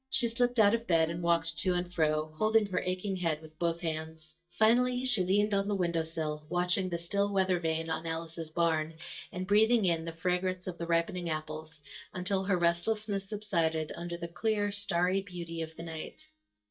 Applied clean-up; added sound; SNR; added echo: neural mask model DeepFilterNet 3.